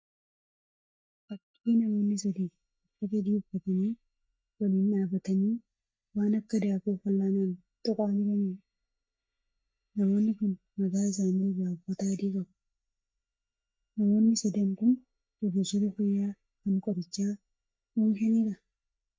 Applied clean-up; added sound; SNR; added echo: neural mask model DeepFilterNet 3.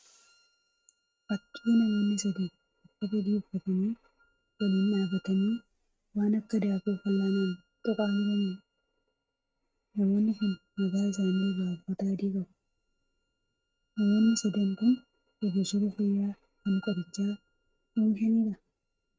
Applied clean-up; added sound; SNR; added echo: neural mask model RNNoise.